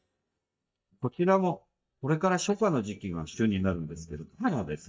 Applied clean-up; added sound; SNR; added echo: neural mask model DeepFilterNet 3.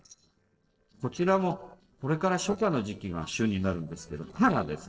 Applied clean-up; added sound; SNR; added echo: neural separator model SepFormer DNS4.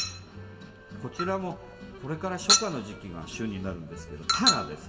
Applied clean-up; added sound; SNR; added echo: none; Chink, clink; -3 dB; reverberation time 1.4 s.